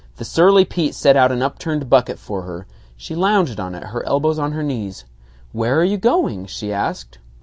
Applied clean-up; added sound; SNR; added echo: none; none; none; none.